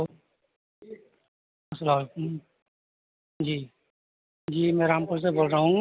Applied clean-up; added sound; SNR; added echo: none; none; none; none.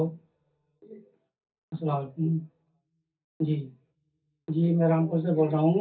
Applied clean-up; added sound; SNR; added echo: none; none; none; reverberation time 0.3 s.